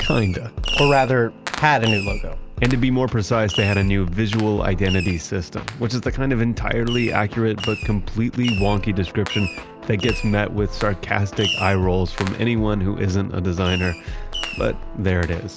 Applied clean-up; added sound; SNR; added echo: none; Fireworks; 12 dB; none.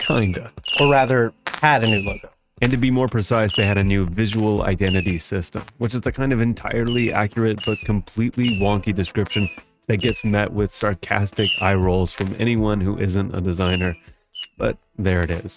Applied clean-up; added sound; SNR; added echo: neural mask model RNNoise.